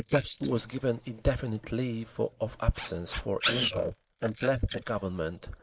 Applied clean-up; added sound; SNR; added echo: neural mask model Resemble Enhance denoiser.